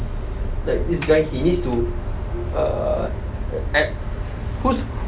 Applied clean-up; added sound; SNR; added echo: none; Sliding door; 14 dB; none.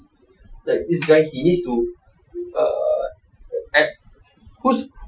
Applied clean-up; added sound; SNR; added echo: classical method Wiener filter.